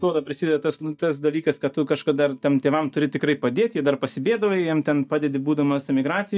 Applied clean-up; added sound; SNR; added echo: neural mask model DeepFilterNet 3.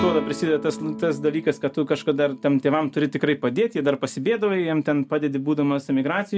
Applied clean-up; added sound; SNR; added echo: none; Guitar; 14 dB; none.